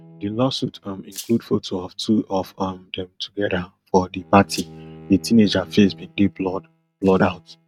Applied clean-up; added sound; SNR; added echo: neural mask model RNNoise.